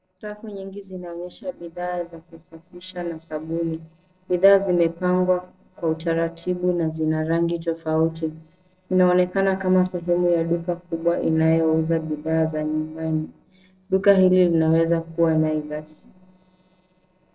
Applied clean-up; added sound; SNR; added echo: neural separator model SepFormer DNS4.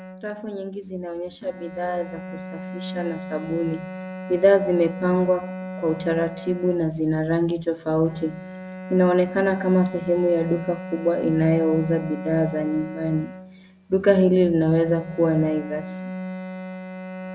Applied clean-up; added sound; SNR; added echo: none; Bowed string instrument; 12 dB; none.